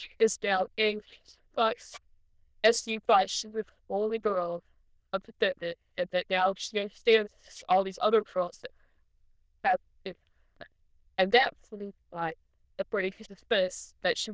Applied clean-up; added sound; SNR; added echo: neural diffusion model UNIVERSE++.